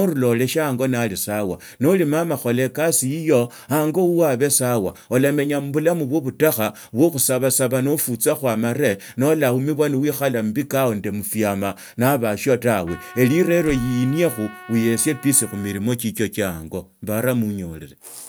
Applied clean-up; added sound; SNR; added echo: none; Trumpet + Slam; 18 dB; none.